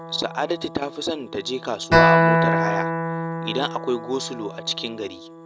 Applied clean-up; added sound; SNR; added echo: none; Acoustic guitar; -5 dB; none.